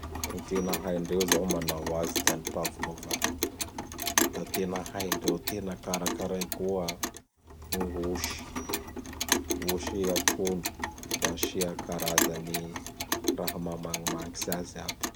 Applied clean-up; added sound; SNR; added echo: none; Clock; -2 dB; none.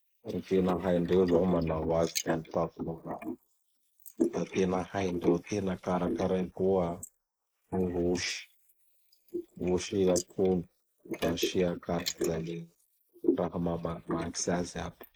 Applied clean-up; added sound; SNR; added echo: neural mask model Resemble Enhance denoiser.